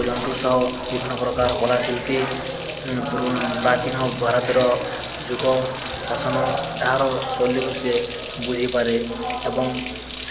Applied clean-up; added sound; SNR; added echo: none; Water tap, faucet; 12 dB; none.